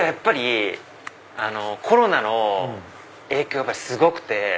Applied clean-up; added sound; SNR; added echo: none; none; none; none.